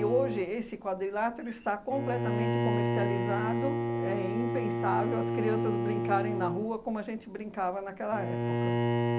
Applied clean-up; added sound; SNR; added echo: none; Bowed string instrument; -2 dB; none.